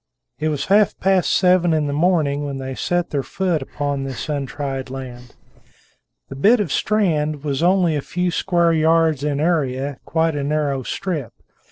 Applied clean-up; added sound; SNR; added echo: neural separator model SepFormer DNS4.